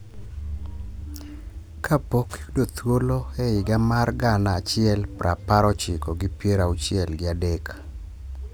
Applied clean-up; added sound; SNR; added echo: none; none; none; none.